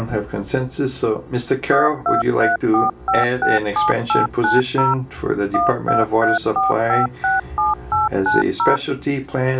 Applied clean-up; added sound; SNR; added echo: none; Telephone; -1 dB; reverberation time 0.2 s.